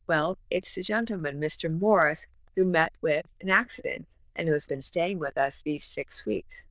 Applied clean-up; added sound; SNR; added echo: neural diffusion model UNIVERSE++.